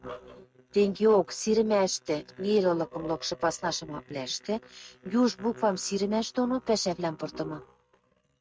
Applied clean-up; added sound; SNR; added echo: neural mask model RNNoise.